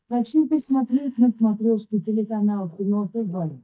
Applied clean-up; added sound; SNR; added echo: neural mask model DeepFilterNet 3.